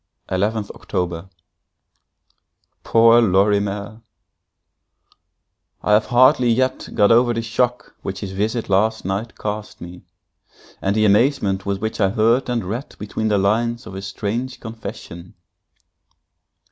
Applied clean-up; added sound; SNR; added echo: none; none; none; none.